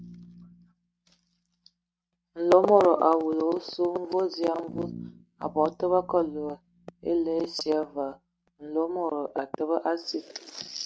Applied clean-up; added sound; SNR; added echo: neural mask model RNNoise.